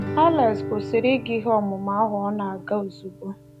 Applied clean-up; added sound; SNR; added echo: none; Guitar; 10 dB; none.